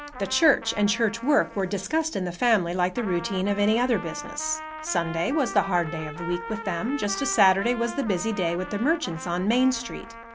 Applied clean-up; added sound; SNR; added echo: none; Trumpet; 13 dB; none.